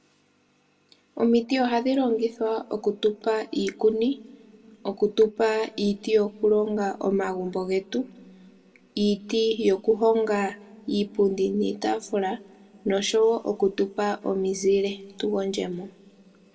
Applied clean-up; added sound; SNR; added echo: none; none; none; reverberation time 1.1 s.